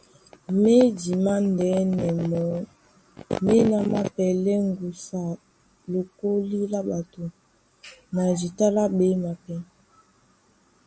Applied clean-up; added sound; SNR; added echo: none; none; none; none.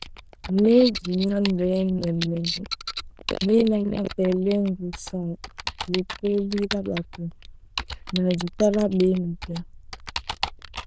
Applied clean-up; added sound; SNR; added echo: neural diffusion model UNIVERSE++.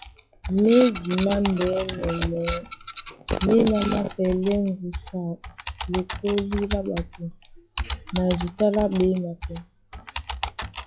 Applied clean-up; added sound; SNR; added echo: classical method log-MMSE.